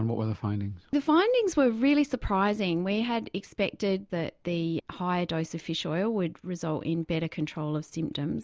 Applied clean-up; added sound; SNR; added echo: none; none; none; none.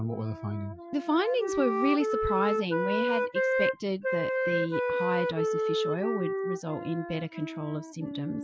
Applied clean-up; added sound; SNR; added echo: classical method Wiener filter.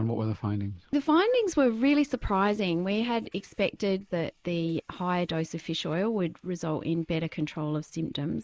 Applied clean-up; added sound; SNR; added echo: neural mask model Resemble Enhance denoiser.